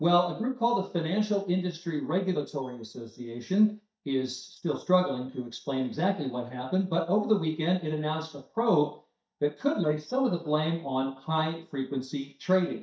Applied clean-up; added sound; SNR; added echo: neural mask model DeepFilterNet 3.